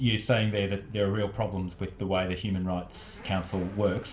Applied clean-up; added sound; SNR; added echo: none; Motorcycle / Accelerating, revving, vroom; 20 dB; reverberation time 0.3 s.